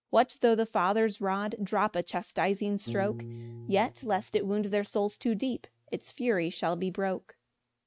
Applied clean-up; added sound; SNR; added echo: neural mask model RNNoise.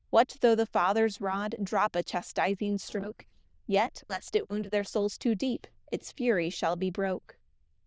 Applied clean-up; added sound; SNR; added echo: neural diffusion model UNIVERSE++.